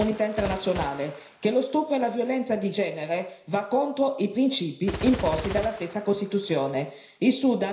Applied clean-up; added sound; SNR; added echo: none; Gunshot, gunfire; 14 dB; reverberation time 0.5 s.